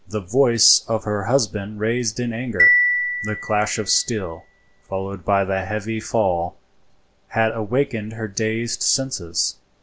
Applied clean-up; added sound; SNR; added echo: none; Marimba, xylophone; 2 dB; none.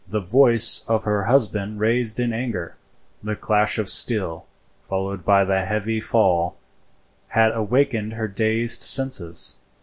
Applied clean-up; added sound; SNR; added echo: none; none; none; none.